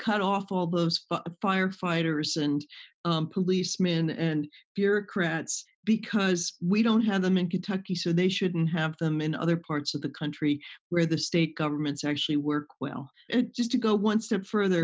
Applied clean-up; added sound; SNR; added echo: none; none; none; none.